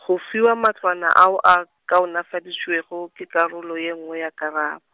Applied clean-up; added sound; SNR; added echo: none; none; none; none.